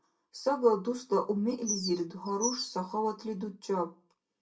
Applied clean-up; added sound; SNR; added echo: none; Bird vocalization, bird call, bird song; 6 dB; reverberation time 0.2 s.